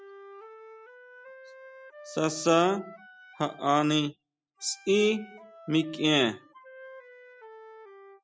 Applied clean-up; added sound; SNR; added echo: classical method spectral subtraction.